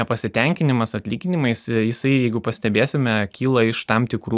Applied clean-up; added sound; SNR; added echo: none; none; none; none.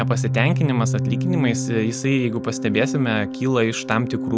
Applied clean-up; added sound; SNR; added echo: none; Organ; 3 dB; none.